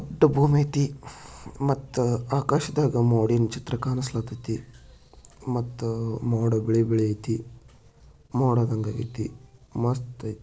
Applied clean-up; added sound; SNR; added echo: none; none; none; none.